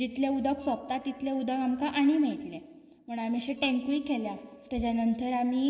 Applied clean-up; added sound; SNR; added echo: neural separator model SepFormer DNS4.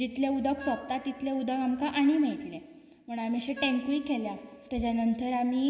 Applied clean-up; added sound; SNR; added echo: none; Wind instrument, woodwind instrument; 20 dB; reverberation time 2.0 s.